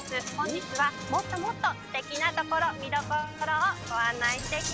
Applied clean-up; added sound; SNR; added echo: none; Coin (dropping); 13 dB; none.